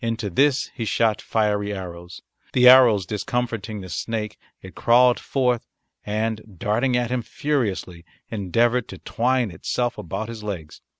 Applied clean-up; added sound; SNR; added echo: none; none; none; none.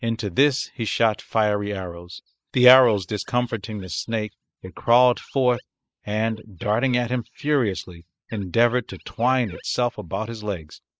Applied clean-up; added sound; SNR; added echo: neural mask model Resemble Enhance denoiser.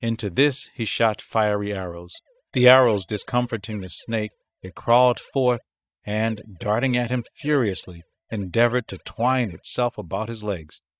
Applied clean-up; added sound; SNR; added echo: neural mask model DeepFilterNet 3.